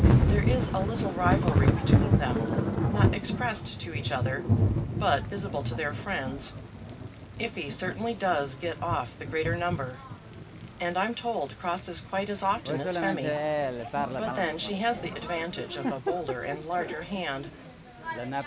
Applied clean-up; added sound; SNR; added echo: none; Thunder / Rain; -3 dB; reverberation time 0.4 s.